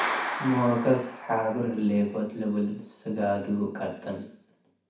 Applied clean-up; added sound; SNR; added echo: none; Clapping; 9 dB; reverberation time 0.6 s.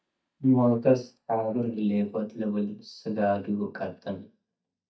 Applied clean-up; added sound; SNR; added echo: neural mask model DeepFilterNet 3.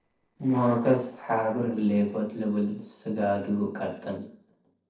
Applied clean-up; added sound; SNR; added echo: neural separator model SepFormer DNS4.